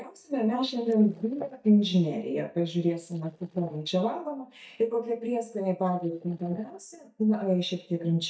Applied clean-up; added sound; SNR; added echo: neural mask model DeepFilterNet 3.